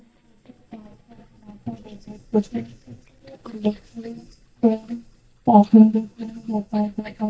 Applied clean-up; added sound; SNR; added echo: neural mask model DeepFilterNet 3.